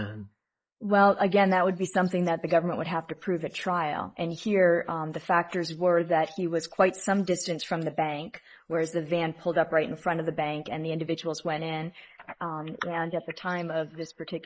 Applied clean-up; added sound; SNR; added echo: neural mask model Resemble Enhance denoiser.